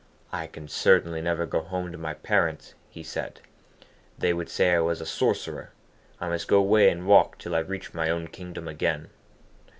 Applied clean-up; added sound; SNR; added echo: none; none; none; none.